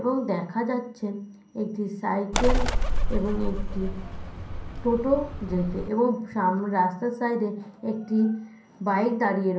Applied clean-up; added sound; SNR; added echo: none; Bird; -1 dB; reverberation time 0.6 s.